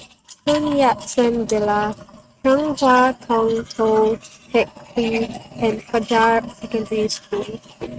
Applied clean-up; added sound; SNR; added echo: neural mask model RNNoise.